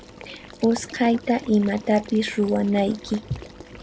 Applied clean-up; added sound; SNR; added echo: none; Water / Liquid; 17 dB; none.